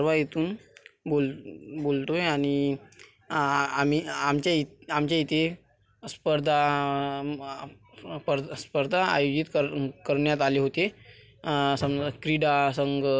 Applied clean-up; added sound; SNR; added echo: none; none; none; none.